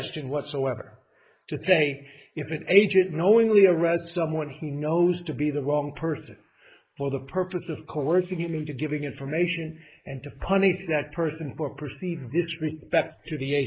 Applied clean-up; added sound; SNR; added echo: neural mask model Resemble Enhance denoiser.